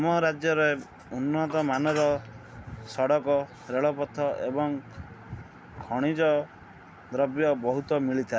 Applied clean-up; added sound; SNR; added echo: none; none; none; none.